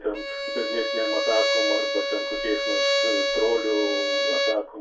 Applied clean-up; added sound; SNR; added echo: none; Bowed string instrument; -3 dB; reverberation time 0.2 s.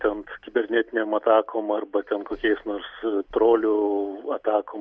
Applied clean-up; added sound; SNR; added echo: none; none; none; none.